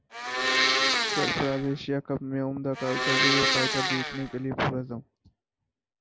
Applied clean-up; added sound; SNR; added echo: none; Domestic sounds, home sounds; -5 dB; none.